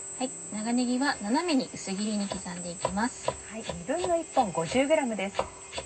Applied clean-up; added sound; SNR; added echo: none; Drill; 11 dB; reverberation time 0.4 s.